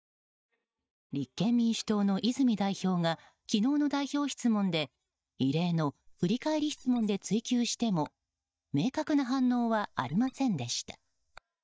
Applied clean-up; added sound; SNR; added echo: neural mask model DeepFilterNet 3.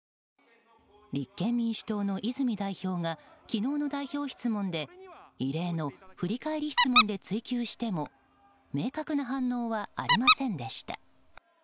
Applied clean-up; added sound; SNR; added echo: none; Squeak; -3 dB; none.